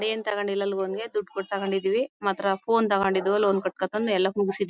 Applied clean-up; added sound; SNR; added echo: none; none; none; none.